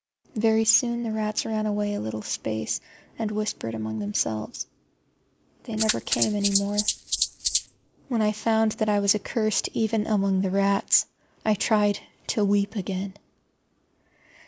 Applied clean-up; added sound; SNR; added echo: neural mask model Resemble Enhance denoiser.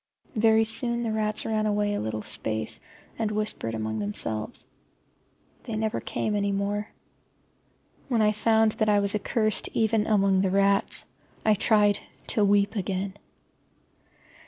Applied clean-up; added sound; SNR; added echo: none; none; none; none.